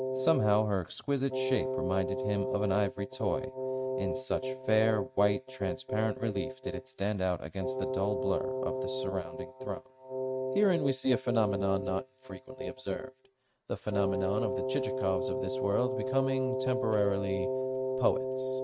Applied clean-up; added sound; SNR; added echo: neural mask model RNNoise.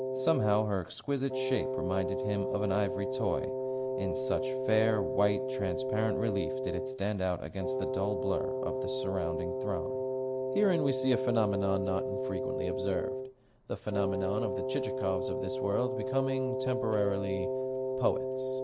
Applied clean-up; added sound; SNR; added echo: none; Wind instrument, woodwind instrument; 1 dB; none.